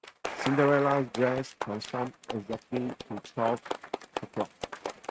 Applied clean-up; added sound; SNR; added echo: neural mask model RNNoise.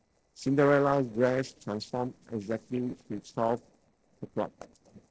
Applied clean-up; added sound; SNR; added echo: neural separator model SepFormer DNS4.